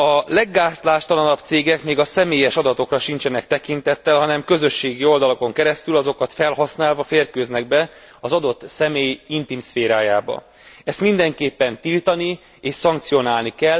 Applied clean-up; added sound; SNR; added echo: none; none; none; none.